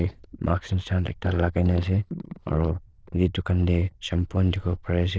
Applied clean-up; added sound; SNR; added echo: neural diffusion model UNIVERSE++.